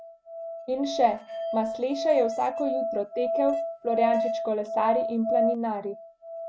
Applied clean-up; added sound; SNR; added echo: none; Musical instrument; 2 dB; none.